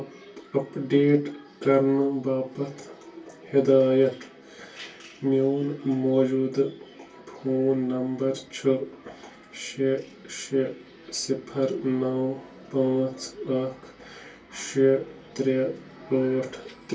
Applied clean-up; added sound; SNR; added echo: none; none; none; reverberation time 0.1 s.